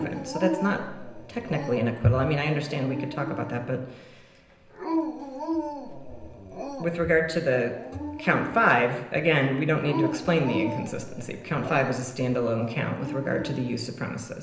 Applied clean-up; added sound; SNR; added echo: none; Dog; 8 dB; reverberation time 0.9 s.